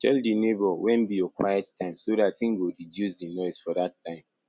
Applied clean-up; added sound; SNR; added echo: none; none; none; none.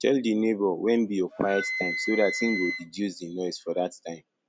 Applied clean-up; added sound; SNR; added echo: none; Wind instrument, woodwind instrument; 8 dB; none.